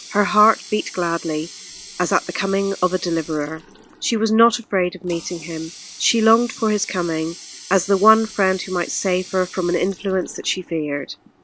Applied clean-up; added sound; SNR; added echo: none; Water tap, faucet; 19 dB; none.